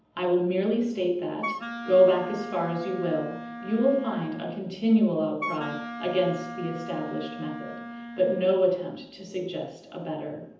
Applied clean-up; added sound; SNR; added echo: none; Wind instrument, woodwind instrument; 10 dB; reverberation time 0.8 s.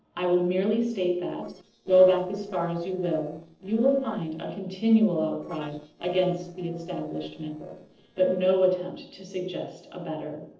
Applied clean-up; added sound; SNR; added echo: neural separator model SepFormer DNS4.